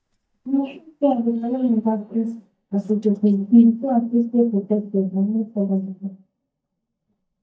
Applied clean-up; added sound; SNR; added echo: neural mask model DeepFilterNet 3.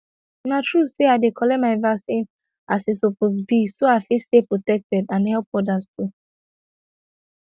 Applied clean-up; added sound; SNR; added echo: none; none; none; none.